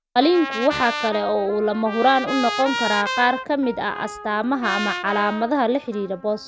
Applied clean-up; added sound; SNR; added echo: none; Trumpet; 8 dB; none.